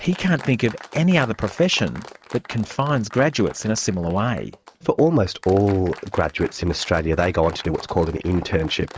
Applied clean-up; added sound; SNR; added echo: neural mask model RNNoise.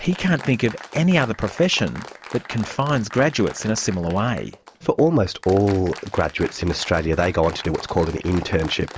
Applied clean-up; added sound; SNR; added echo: none; Applause; 17 dB; none.